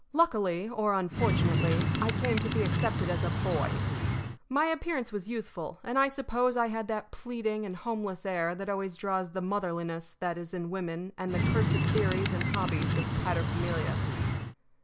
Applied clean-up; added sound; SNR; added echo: none; Bird; -3 dB; none.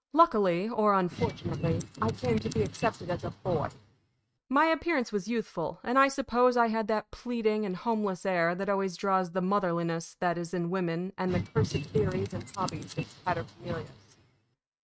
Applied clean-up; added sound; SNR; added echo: neural mask model RNNoise.